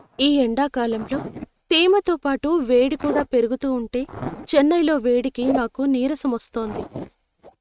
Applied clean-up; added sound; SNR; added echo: neural mask model RNNoise.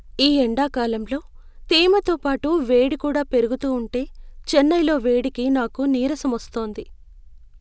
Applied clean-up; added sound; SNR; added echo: none; none; none; none.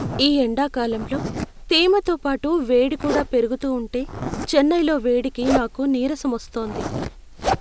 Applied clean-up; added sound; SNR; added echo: none; Zipper (clothing); 9 dB; none.